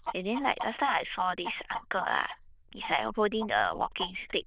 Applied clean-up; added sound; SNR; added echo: neural diffusion model UNIVERSE++.